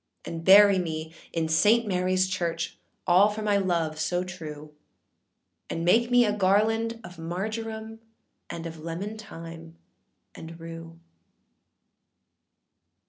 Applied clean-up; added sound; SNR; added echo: none; none; none; none.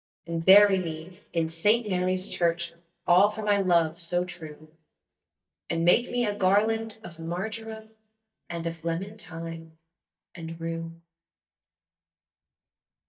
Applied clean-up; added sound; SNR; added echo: neural mask model DeepFilterNet 3.